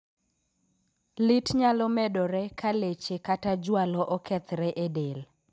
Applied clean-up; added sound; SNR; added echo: none; none; none; none.